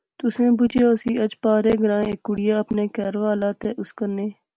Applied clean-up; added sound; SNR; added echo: none; none; none; none.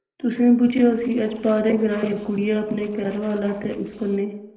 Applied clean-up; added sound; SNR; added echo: neural separator model SepFormer DNS4.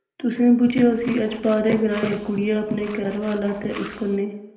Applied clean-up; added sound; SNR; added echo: none; Tools; 19 dB; reverberation time 0.9 s.